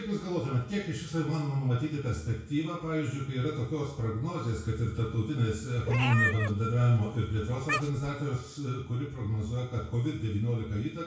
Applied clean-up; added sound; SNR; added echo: none; Meow; 5 dB; reverberation time 0.6 s.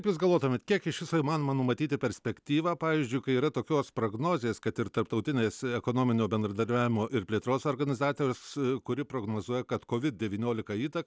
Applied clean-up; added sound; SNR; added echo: none; none; none; none.